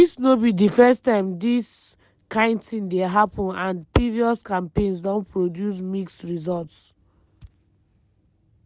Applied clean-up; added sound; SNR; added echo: none; none; none; none.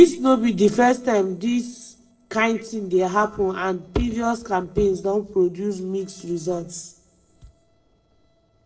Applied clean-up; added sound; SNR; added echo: neural separator model SepFormer DNS4.